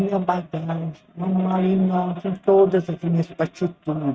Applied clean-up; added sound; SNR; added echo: neural mask model RNNoise.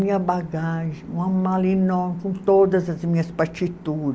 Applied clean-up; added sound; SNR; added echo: none; none; none; none.